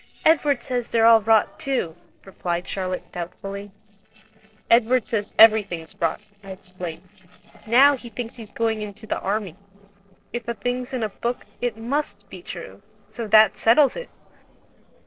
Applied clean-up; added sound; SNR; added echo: neural separator model SepFormer DNS4.